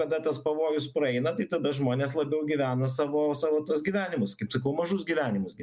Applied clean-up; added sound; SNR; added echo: none; none; none; none.